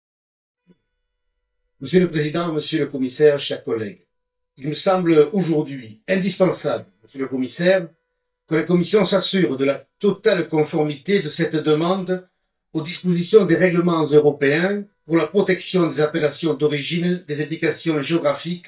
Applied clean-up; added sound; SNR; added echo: neural mask model DeepFilterNet 3.